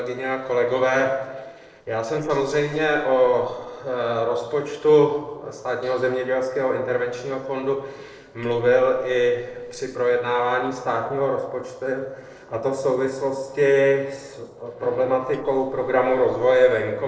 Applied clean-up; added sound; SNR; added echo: neural separator model SepFormer DNS4.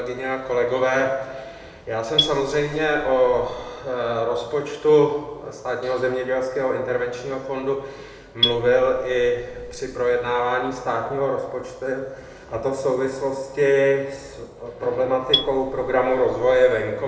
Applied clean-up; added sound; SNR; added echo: none; Marimba, xylophone; 6 dB; reverberation time 0.9 s.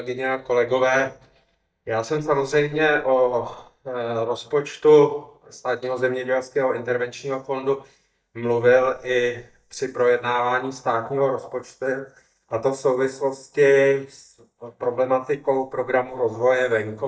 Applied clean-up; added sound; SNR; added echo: neural mask model DeepFilterNet 3.